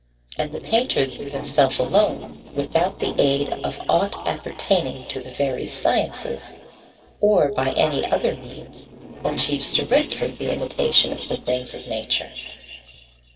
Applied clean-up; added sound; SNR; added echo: neural separator model SepFormer DNS4.